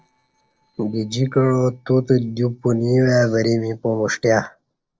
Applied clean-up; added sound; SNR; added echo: neural separator model SepFormer DNS4.